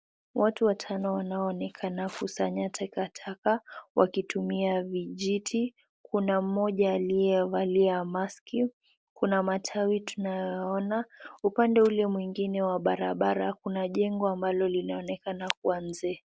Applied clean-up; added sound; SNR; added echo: none; none; none; none.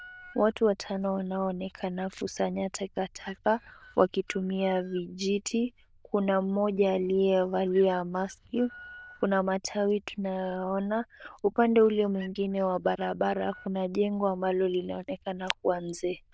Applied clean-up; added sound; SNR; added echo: neural diffusion model UNIVERSE++.